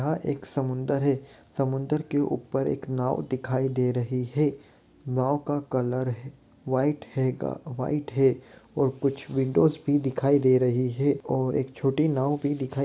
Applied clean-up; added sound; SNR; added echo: none; none; none; none.